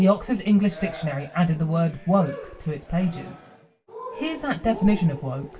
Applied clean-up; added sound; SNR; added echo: none; Cheering; 15 dB; reverberation time 0.2 s.